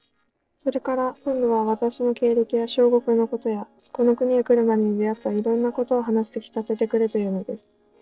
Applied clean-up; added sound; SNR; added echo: neural separator model SepFormer DNS4.